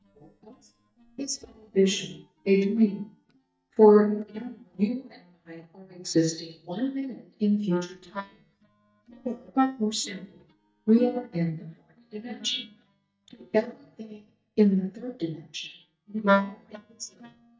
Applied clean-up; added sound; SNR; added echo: neural mask model DeepFilterNet 3.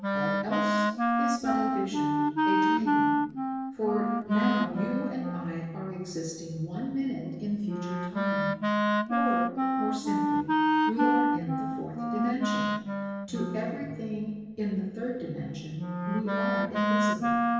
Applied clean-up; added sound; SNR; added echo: none; Wind instrument, woodwind instrument; -5 dB; reverberation time 1.2 s.